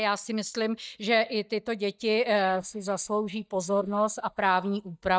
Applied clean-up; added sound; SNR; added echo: neural mask model DeepFilterNet 3.